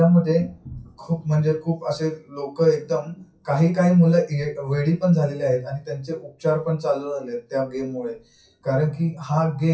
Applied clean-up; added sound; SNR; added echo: classical method WPE with log-MMSE.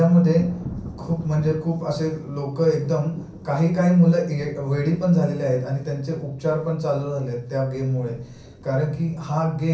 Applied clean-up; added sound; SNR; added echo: none; Thunder; 17 dB; reverberation time 0.6 s.